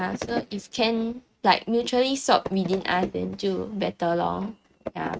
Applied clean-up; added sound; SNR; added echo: neural mask model RNNoise.